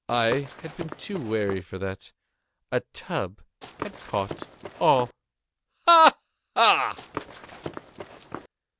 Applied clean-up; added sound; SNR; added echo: none; Walk, footsteps / Run; 13 dB; none.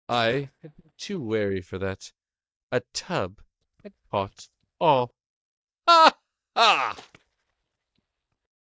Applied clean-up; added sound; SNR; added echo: neural mask model DeepFilterNet 3.